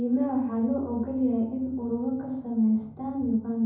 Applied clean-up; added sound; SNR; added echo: none; none; none; reverberation time 2.6 s.